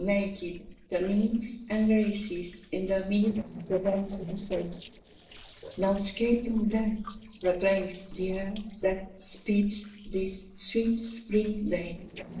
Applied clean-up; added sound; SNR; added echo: neural separator model SepFormer DNS4.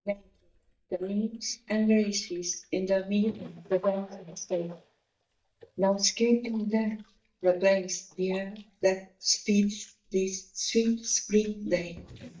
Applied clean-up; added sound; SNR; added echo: neural mask model DeepFilterNet 3.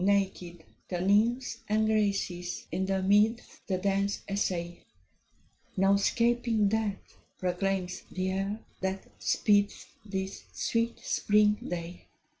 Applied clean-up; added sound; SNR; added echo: none; none; none; none.